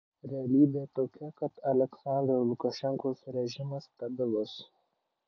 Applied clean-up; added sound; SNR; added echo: none; none; none; none.